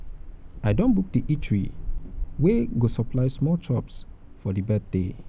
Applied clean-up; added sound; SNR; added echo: none; Wind; 7 dB; none.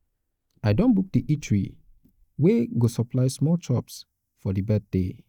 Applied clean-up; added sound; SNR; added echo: neural mask model DeepFilterNet 3.